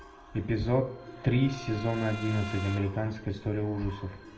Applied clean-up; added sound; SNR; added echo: none; Brass instrument; 15 dB; reverberation time 0.4 s.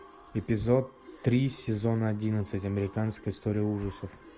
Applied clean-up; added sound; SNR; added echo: none; none; none; none.